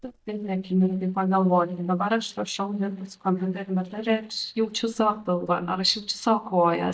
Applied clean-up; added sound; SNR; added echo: neural mask model DeepFilterNet 3.